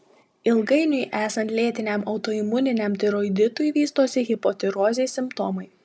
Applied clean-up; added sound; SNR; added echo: none; none; none; none.